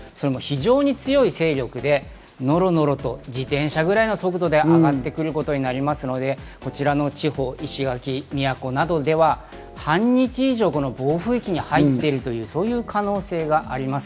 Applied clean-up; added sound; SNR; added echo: none; none; none; none.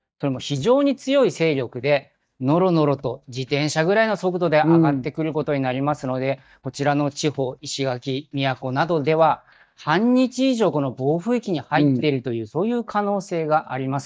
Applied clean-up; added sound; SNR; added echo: neural mask model DeepFilterNet 3.